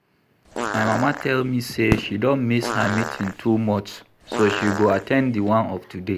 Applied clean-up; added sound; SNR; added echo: none; Fireworks + Fart; 8 dB; none.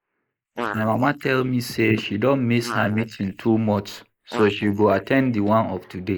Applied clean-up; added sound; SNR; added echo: neural mask model Resemble Enhance denoiser.